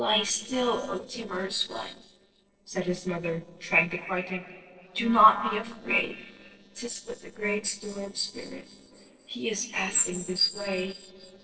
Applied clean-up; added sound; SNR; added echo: neural separator model SepFormer DNS4.